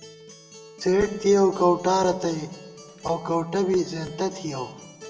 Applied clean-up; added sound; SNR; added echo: none; Acoustic guitar; 18 dB; reverberation time 1.0 s.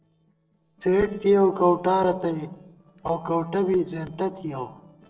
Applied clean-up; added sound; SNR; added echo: neural separator model SepFormer DNS4.